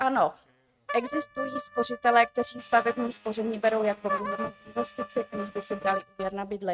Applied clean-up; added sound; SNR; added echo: neural mask model RNNoise.